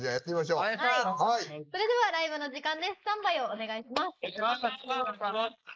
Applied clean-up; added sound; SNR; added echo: neural mask model Resemble Enhance denoiser.